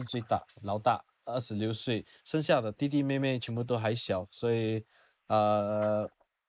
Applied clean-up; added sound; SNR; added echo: neural mask model Resemble Enhance denoiser.